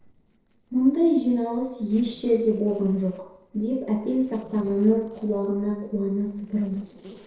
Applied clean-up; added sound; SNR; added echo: neural separator model SepFormer DNS4.